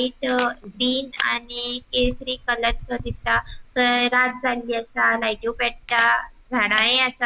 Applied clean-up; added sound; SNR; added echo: none; Camera; 13 dB; none.